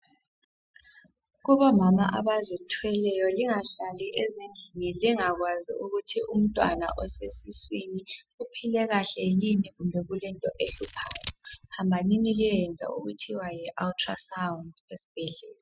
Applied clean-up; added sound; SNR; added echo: classical method spectral subtraction.